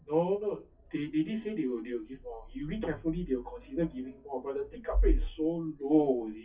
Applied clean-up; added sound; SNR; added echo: classical method WPE with log-MMSE.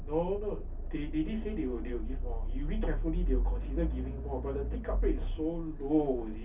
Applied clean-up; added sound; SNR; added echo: none; Accelerating, revving, vroom; -2 dB; reverberation time 0.3 s.